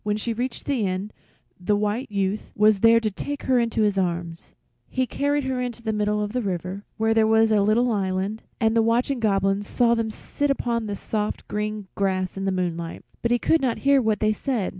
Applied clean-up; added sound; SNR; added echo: none; none; none; none.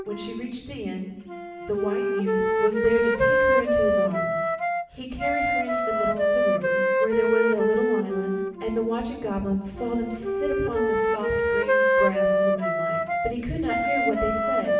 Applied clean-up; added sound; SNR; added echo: none; Wind instrument, woodwind instrument; -4 dB; reverberation time 1.0 s.